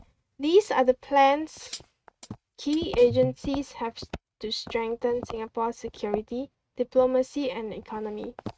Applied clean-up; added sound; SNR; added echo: neural mask model RNNoise.